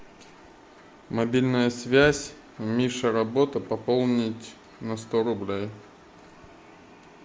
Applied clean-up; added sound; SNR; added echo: none; none; none; none.